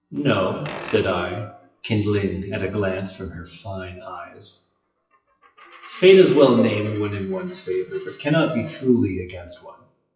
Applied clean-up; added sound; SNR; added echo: classical method WPE with log-MMSE.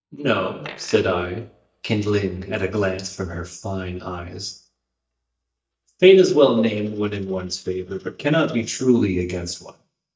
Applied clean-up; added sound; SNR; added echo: neural mask model DeepFilterNet 3.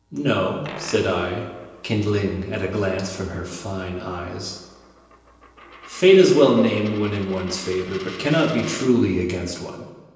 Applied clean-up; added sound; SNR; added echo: none; Coin (dropping); 20 dB; reverberation time 1.0 s.